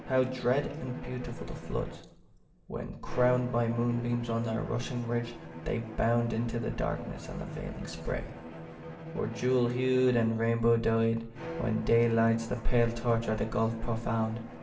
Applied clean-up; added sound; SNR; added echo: none; Bowed string instrument; 13 dB; reverberation time 0.7 s.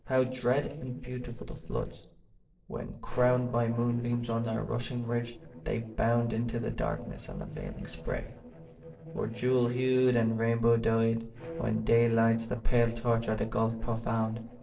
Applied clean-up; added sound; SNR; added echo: neural separator model SepFormer DNS4.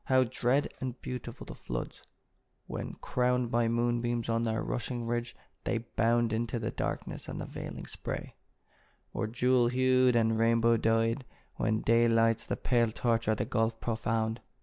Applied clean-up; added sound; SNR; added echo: none; none; none; none.